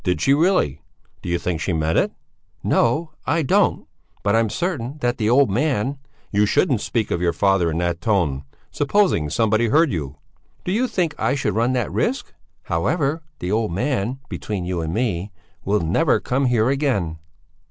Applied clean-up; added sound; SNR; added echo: none; none; none; none.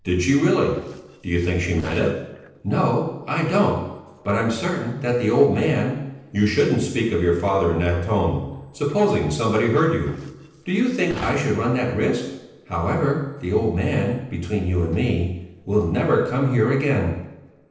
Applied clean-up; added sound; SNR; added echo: neural separator model SepFormer DNS4.